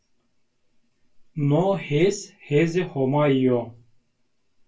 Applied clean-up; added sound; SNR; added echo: none; none; none; reverberation time 0.1 s.